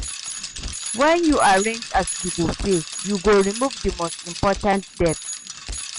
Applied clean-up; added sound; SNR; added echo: none; Bicycle; 9 dB; none.